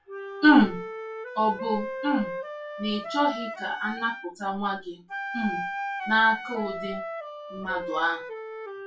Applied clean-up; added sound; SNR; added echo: classical method WPE with log-MMSE.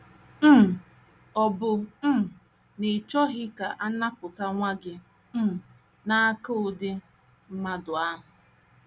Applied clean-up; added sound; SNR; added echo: none; none; none; none.